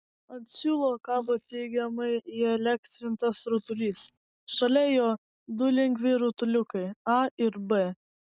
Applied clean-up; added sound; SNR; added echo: neural mask model Resemble Enhance denoiser.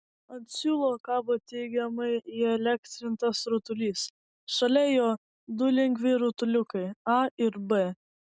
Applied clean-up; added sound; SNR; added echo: none; none; none; none.